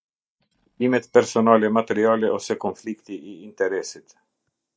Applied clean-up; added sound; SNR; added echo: neural mask model DeepFilterNet 3.